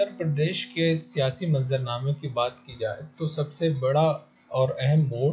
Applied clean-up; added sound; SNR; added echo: classical method log-MMSE.